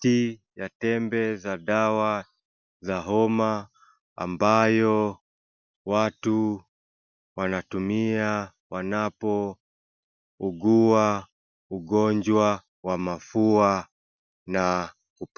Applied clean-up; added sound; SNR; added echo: none; none; none; none.